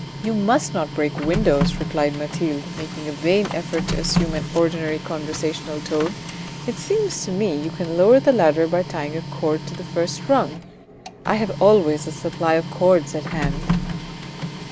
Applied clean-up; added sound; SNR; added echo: none; Printer; 7 dB; none.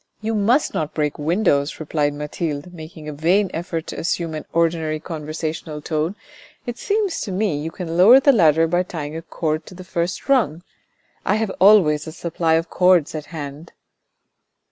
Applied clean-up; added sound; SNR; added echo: none; none; none; none.